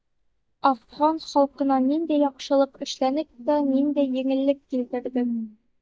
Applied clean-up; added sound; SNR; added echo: neural mask model DeepFilterNet 3.